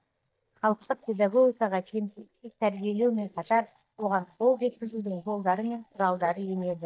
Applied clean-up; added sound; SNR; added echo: neural mask model DeepFilterNet 3.